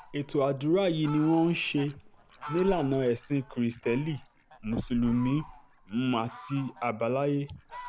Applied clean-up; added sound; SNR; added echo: none; Fowl; 16 dB; none.